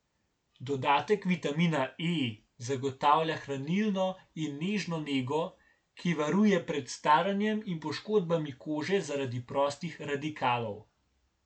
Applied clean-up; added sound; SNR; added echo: none; none; none; none.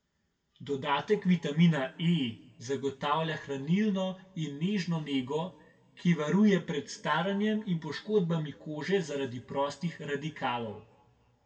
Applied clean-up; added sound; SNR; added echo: none; none; none; reverberation time 1.0 s.